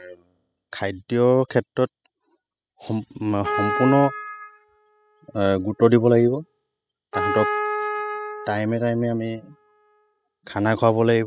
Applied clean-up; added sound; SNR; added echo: classical method spectral subtraction.